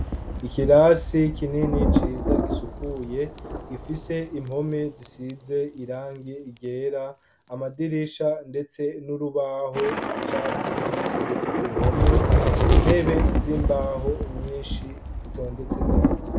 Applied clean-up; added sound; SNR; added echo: none; Thunder / Rain; -1 dB; none.